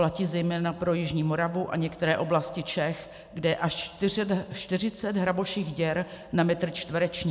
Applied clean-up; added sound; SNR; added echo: none; none; none; none.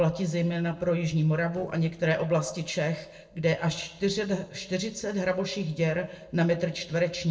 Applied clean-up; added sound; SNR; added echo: neural separator model SepFormer DNS4.